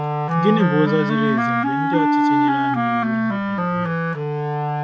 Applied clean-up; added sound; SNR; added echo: none; Wind instrument, woodwind instrument; -5 dB; none.